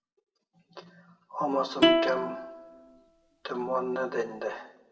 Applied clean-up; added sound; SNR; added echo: none; Plucked string instrument; -4 dB; reverberation time 0.9 s.